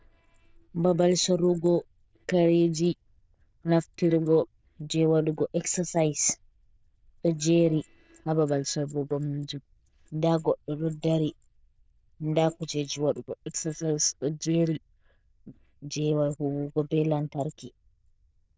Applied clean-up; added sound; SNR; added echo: neural diffusion model UNIVERSE++.